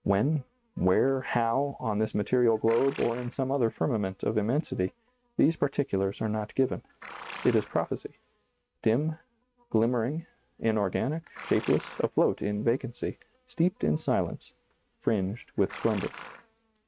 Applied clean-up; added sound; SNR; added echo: neural mask model RNNoise.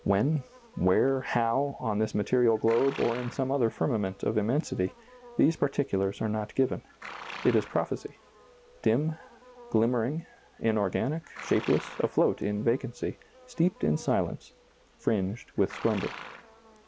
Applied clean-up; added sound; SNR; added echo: none; Livestock, farm animals, working animals; 19 dB; none.